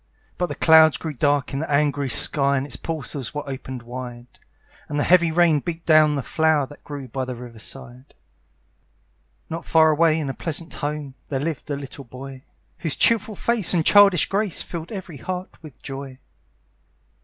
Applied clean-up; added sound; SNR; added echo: none; none; none; none.